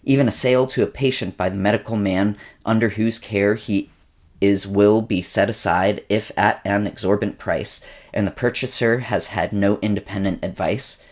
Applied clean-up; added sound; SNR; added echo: none; none; none; none.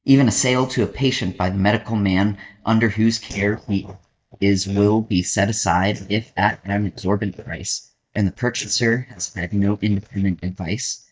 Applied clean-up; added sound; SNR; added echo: neural mask model DeepFilterNet 3.